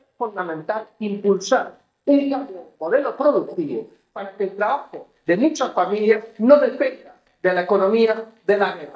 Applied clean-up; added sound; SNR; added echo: neural mask model DeepFilterNet 3.